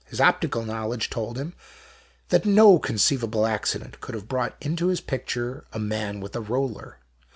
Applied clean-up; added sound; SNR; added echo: none; none; none; none.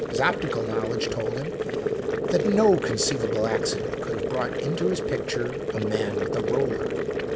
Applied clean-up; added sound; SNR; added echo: none; Boiling; -1 dB; none.